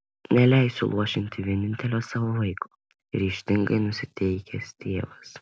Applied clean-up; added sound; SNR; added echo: none; none; none; none.